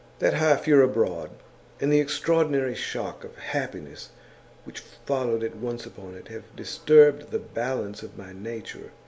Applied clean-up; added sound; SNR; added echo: none; none; none; none.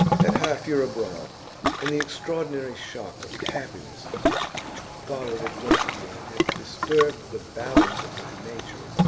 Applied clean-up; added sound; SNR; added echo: none; Ocean; -3 dB; none.